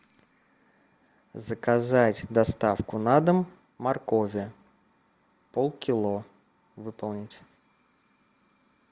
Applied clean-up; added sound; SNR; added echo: none; none; none; none.